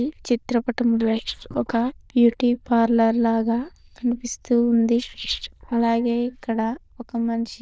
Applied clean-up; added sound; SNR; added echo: neural diffusion model UNIVERSE++.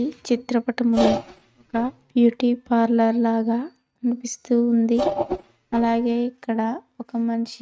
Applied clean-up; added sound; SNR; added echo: neural mask model RNNoise.